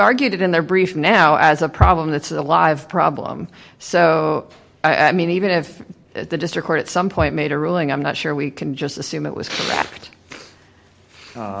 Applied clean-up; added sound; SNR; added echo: none; none; none; none.